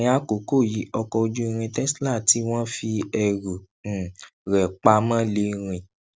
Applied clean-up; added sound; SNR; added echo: none; none; none; none.